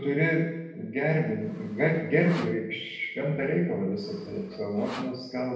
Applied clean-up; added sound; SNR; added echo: none; Sawing; 18 dB; reverberation time 0.9 s.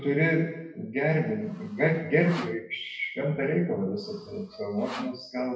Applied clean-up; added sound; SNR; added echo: classical method WPE with log-MMSE.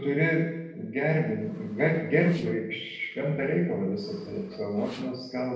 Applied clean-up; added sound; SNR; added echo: neural separator model SepFormer DNS4.